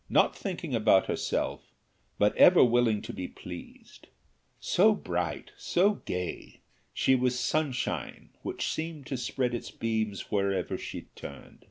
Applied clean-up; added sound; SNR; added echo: none; none; none; none.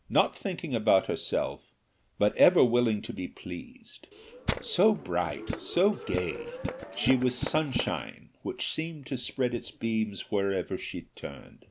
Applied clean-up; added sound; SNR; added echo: none; Tools; 7 dB; none.